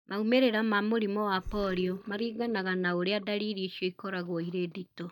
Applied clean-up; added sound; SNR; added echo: neural mask model DeepFilterNet 3.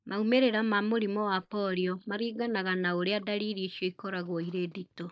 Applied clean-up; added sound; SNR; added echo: neural mask model Resemble Enhance denoiser.